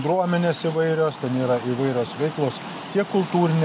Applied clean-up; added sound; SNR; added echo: none; none; none; none.